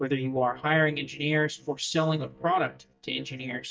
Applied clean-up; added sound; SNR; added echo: neural mask model DeepFilterNet 3.